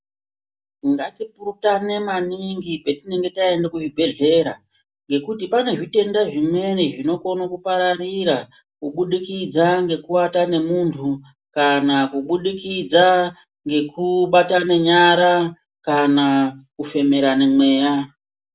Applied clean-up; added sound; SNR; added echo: none; none; none; none.